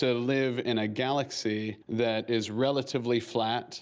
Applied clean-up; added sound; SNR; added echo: none; none; none; none.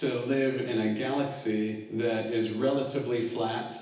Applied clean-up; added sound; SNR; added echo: none; none; none; reverberation time 0.9 s.